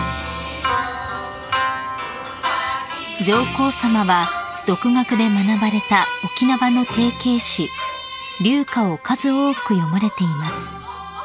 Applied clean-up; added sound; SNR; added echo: none; none; none; none.